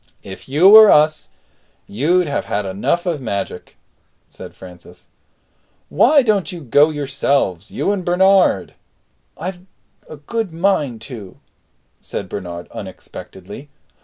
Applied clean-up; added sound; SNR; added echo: none; none; none; none.